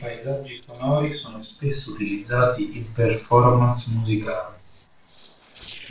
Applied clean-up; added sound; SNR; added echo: neural separator model SepFormer DNS4.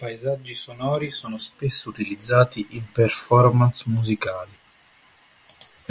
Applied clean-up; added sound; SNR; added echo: none; none; none; none.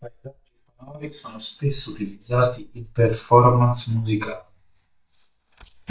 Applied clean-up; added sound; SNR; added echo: neural mask model DeepFilterNet 3.